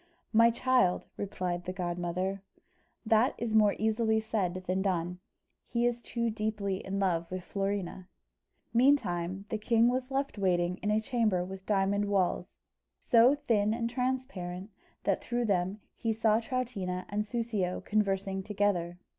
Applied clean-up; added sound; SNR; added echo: none; none; none; none.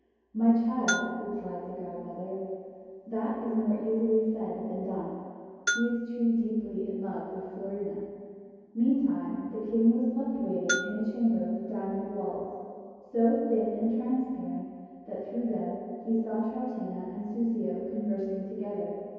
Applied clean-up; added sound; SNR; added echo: none; Bell; 8 dB; reverberation time 2.2 s.